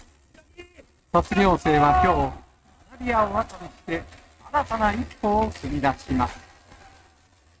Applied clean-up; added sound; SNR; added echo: neural mask model RNNoise.